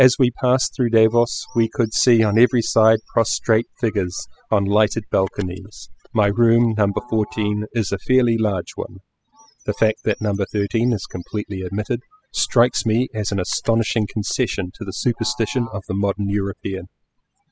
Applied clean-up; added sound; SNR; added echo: classical method spectral subtraction.